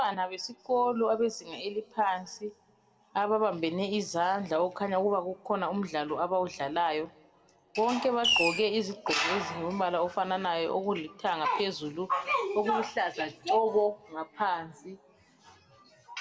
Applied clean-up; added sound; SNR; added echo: none; Fireworks; -3 dB; reverberation time 1.5 s.